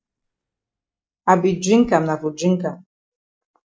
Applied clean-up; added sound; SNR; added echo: neural mask model DeepFilterNet 3.